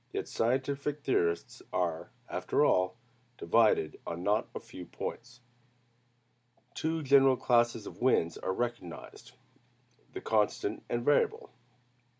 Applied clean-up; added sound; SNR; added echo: none; none; none; none.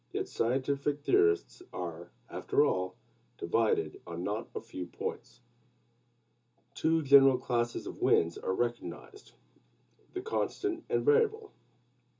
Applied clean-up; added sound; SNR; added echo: none; none; none; reverberation time 0.2 s.